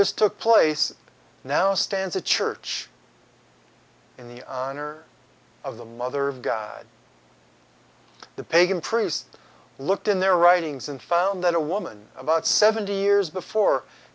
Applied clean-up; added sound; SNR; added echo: none; none; none; none.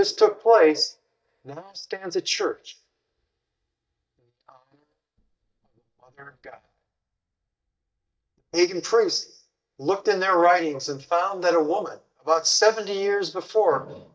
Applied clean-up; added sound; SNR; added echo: neural mask model DeepFilterNet 3.